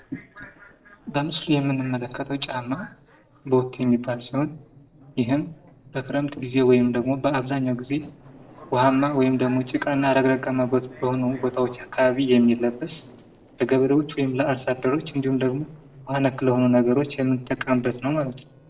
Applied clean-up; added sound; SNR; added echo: neural separator model SepFormer DNS4.